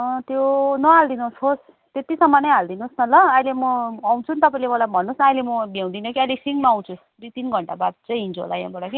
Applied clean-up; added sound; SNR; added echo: none; none; none; none.